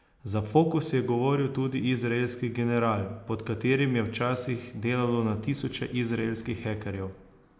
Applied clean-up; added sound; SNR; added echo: none; none; none; none.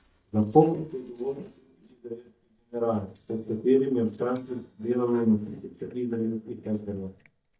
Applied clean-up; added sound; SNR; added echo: neural mask model DeepFilterNet 3.